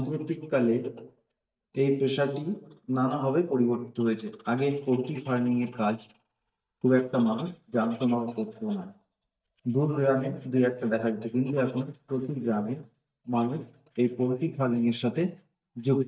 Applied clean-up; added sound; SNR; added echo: neural mask model DeepFilterNet 3.